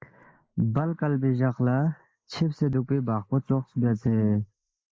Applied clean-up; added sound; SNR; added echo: neural mask model Resemble Enhance denoiser.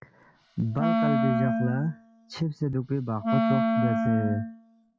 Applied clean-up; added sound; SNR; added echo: classical method log-MMSE.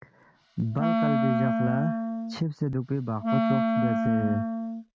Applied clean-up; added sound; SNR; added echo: neural mask model RNNoise.